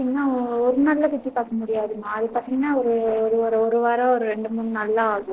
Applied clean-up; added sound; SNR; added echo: neural separator model SepFormer DNS4.